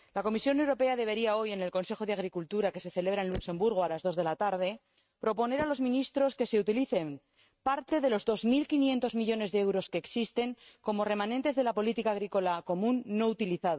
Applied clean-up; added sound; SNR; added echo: neural mask model RNNoise.